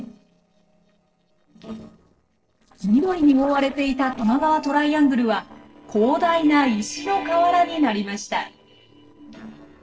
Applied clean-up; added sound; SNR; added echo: neural separator model SepFormer DNS4.